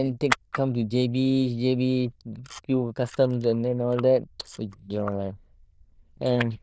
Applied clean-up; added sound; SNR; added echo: neural diffusion model UNIVERSE++.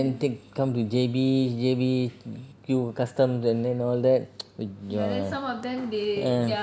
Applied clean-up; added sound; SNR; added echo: none; none; none; none.